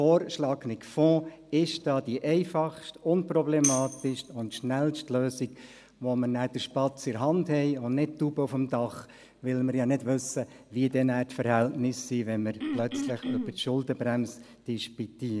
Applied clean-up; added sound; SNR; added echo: none; Tambourine + Cough; 5 dB; none.